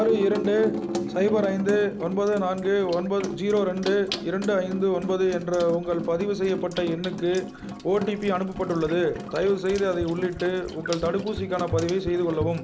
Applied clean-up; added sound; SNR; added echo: none; Sink (filling or washing) / Water tap, faucet; 9 dB; none.